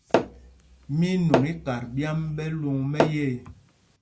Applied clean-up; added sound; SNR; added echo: none; Tap / Hammer; 1 dB; none.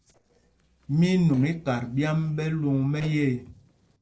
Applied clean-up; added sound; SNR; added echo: neural separator model SepFormer DNS4.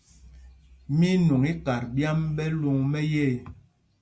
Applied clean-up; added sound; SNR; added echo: none; none; none; none.